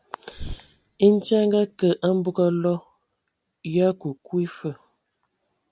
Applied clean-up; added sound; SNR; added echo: none; Bird; 17 dB; none.